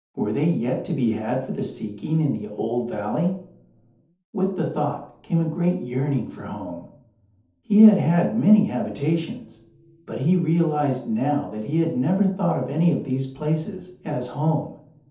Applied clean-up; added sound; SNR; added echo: none; none; none; reverberation time 0.6 s.